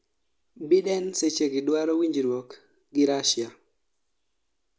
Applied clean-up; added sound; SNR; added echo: none; none; none; none.